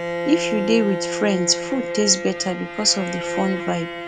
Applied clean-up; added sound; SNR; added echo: none; Bowed string instrument; 5 dB; none.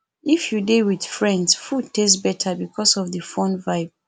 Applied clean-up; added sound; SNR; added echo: none; none; none; none.